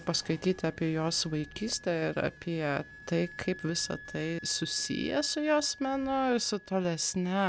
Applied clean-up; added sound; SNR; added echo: none; Wind instrument, woodwind instrument; 19 dB; none.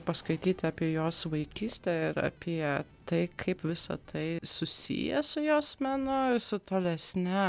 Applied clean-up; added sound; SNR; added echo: none; none; none; none.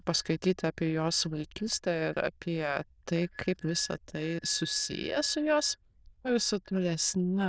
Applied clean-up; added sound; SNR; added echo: neural diffusion model UNIVERSE++.